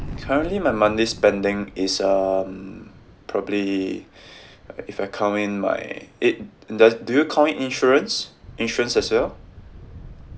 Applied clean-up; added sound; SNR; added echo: none; Thunder; 19 dB; none.